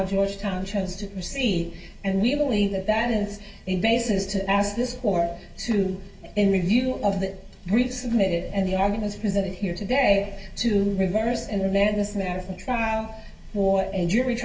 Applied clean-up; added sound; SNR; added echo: none; none; none; reverberation time 0.2 s.